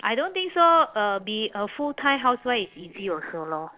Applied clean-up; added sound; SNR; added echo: neural separator model SepFormer DNS4.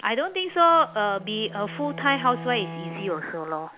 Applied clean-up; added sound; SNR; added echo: none; Bowed string instrument; 14 dB; none.